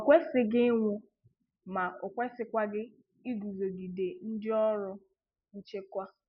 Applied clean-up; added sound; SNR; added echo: none; none; none; none.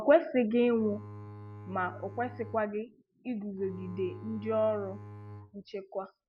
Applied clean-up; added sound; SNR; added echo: none; Bowed string instrument; 15 dB; none.